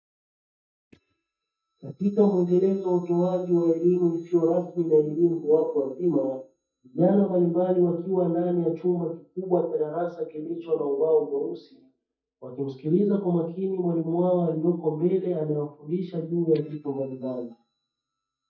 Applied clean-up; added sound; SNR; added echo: neural mask model DeepFilterNet 3.